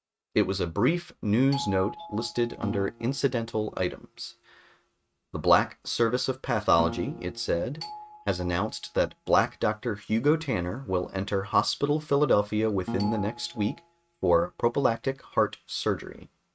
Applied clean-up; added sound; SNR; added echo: neural mask model RNNoise.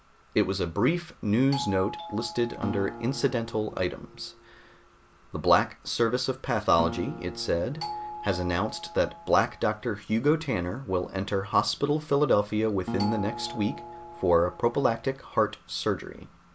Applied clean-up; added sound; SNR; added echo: none; Acoustic guitar + Doorbell; 12 dB; none.